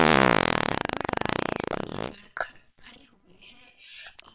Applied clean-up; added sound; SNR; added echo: neural separator model SepFormer WHAMR!.